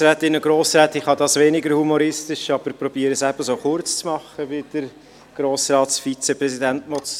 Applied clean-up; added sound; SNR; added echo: none; none; none; none.